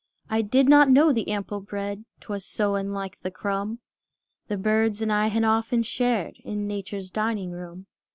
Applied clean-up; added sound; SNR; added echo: none; none; none; none.